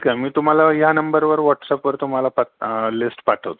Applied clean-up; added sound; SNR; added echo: none; none; none; none.